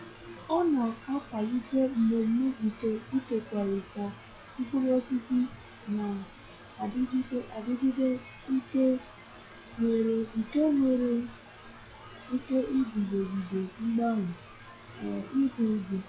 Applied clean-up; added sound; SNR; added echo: classical method log-MMSE.